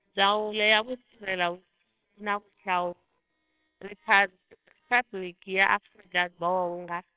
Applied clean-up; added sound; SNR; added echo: neural separator model SepFormer WHAMR!.